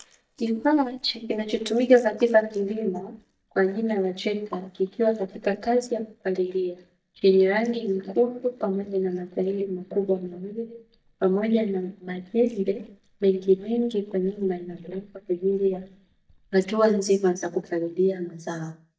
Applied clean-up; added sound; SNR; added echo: neural mask model DeepFilterNet 3.